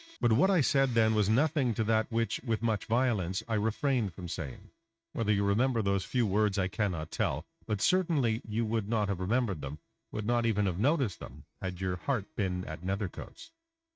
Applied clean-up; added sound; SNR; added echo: neural mask model RNNoise.